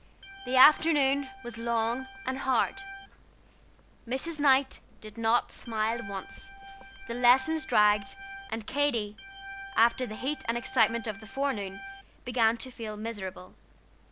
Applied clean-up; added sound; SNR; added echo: none; Organ; 14 dB; none.